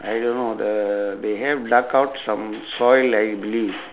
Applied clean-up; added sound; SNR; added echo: none; none; none; none.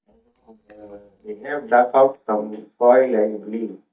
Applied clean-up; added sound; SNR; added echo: neural mask model DeepFilterNet 3.